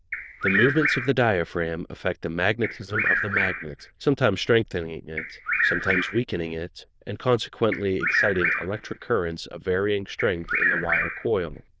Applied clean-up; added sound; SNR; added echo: neural diffusion model UNIVERSE++.